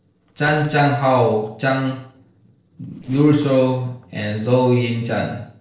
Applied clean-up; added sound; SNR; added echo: neural separator model SepFormer DNS4.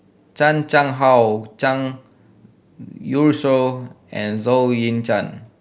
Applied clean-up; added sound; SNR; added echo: none; none; none; none.